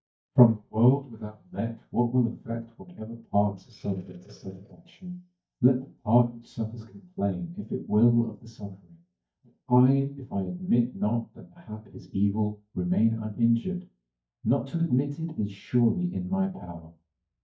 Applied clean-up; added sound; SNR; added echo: neural mask model DeepFilterNet 3.